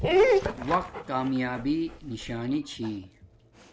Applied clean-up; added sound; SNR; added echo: none; Dog; -2 dB; none.